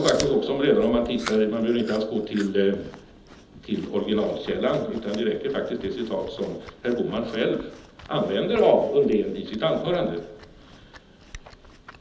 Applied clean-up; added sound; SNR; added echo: none; Chewing, mastication; 18 dB; reverberation time 1.2 s.